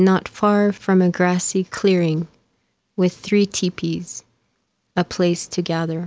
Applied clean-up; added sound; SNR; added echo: none; none; none; none.